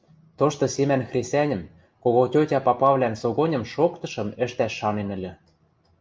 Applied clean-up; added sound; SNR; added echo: none; none; none; none.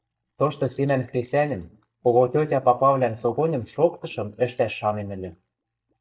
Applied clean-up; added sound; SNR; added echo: neural mask model DeepFilterNet 3.